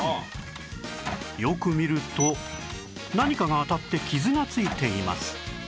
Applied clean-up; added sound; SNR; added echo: none; Door; 13 dB; none.